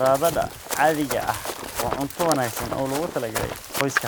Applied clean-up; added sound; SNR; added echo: none; Run; 5 dB; none.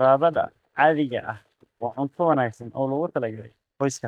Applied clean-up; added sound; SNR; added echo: neural mask model DeepFilterNet 3.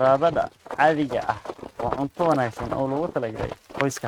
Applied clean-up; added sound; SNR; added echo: neural mask model RNNoise.